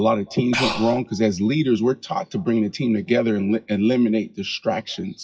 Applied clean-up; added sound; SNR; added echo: classical method WPE with log-MMSE.